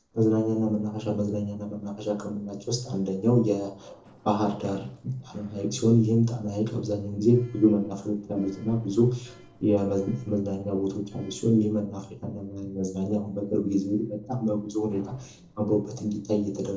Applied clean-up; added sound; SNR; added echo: neural separator model SepFormer DNS4.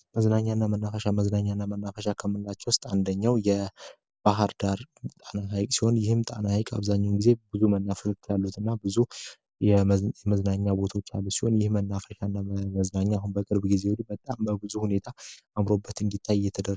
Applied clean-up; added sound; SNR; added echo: none; none; none; none.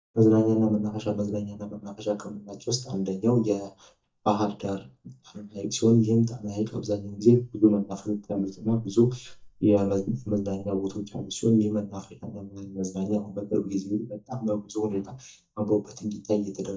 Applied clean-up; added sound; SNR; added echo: neural mask model DeepFilterNet 3.